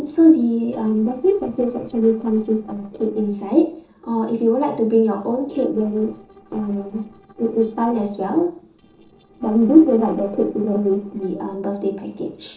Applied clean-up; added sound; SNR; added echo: neural separator model SepFormer DNS4.